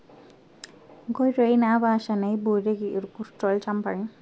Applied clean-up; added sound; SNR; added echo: none; none; none; none.